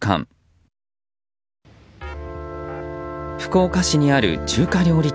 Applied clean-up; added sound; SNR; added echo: none; none; none; none.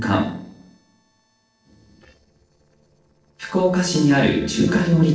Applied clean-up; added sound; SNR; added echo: neural separator model SepFormer DNS4.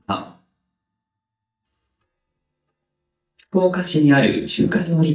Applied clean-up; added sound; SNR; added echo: neural mask model DeepFilterNet 3.